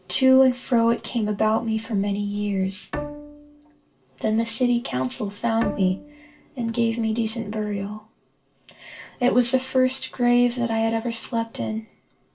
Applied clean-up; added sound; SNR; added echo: none; Bowed string instrument; 13 dB; reverberation time 0.2 s.